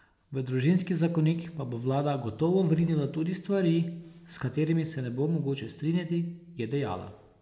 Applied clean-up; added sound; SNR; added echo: none; none; none; none.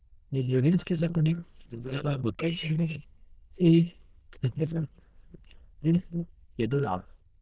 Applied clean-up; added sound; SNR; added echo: neural diffusion model UNIVERSE++.